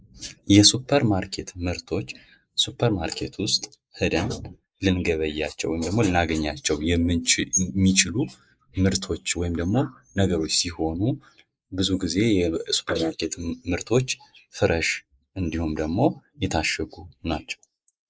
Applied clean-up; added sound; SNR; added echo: neural mask model Resemble Enhance denoiser.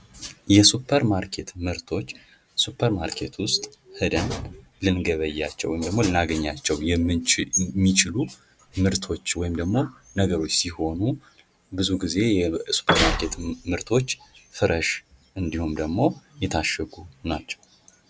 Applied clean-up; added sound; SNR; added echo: none; Piano; -1 dB; none.